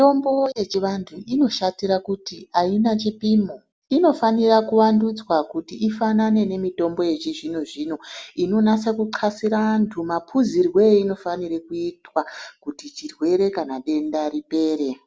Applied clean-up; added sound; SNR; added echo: none; none; none; none.